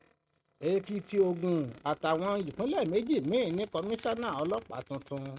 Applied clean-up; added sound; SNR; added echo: neural mask model RNNoise.